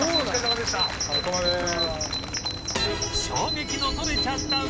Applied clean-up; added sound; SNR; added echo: none; Bird vocalization, bird call, bird song; 0 dB; none.